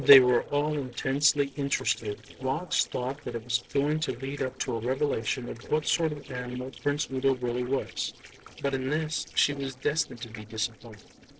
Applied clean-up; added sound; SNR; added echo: neural separator model SepFormer DNS4.